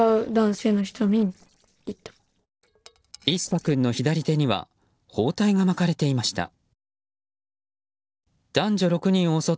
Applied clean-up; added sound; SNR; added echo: neural separator model SepFormer DNS4.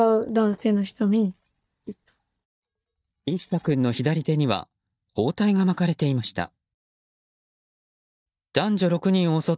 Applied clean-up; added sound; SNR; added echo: neural mask model DeepFilterNet 3.